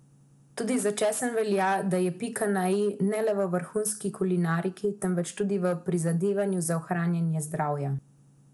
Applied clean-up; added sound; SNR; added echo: none; none; none; none.